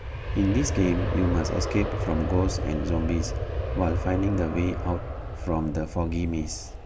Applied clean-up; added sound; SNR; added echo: none; Aircraft; 3 dB; none.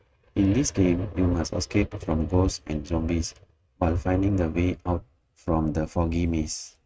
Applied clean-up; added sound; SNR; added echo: neural mask model RNNoise.